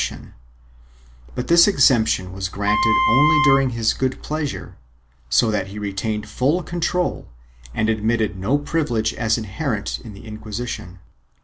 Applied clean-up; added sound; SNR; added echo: none; Wind instrument, woodwind instrument; -1 dB; none.